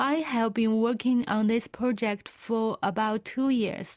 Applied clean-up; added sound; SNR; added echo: none; none; none; none.